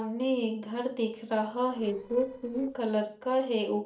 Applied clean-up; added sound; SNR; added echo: neural separator model SepFormer DNS4.